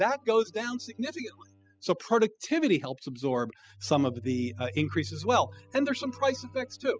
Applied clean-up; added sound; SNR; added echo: classical method spectral subtraction.